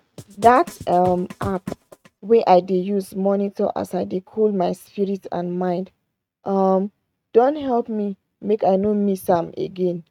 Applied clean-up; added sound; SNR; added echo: neural mask model RNNoise.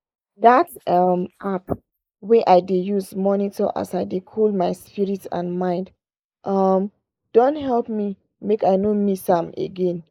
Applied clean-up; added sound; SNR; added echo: neural mask model Resemble Enhance denoiser.